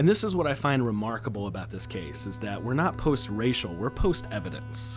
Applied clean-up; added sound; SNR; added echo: none; Bowed string instrument; 20 dB; none.